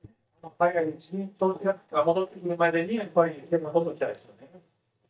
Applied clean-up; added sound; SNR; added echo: neural mask model DeepFilterNet 3.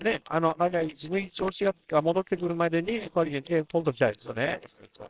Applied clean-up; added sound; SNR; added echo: neural separator model SepFormer WHAMR!.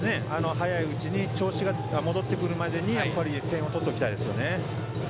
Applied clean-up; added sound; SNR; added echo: none; none; none; none.